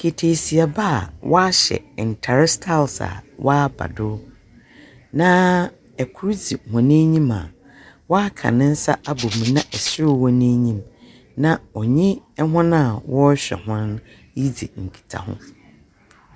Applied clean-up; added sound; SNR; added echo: none; Rattle (instrument); 12 dB; none.